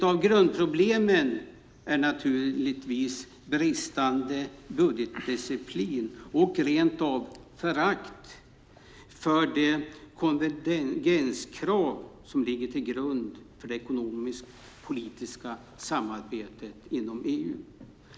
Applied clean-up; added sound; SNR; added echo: none; none; none; none.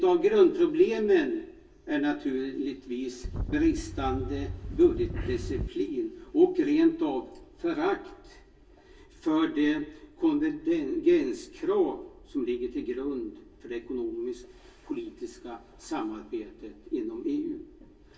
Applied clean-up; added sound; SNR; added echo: none; Wind; 6 dB; reverberation time 0.1 s.